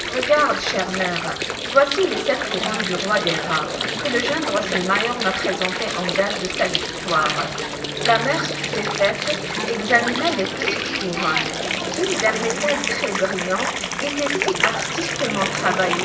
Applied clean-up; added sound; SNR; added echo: none; Water; 2 dB; reverberation time 0.7 s.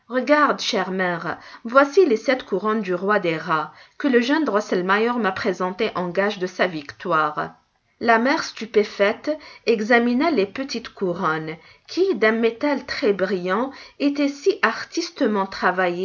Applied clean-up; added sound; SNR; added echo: none; none; none; none.